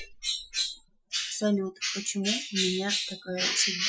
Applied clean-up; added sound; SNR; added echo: classical method Wiener filter.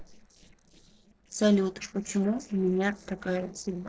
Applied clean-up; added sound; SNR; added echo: neural separator model SepFormer DNS4.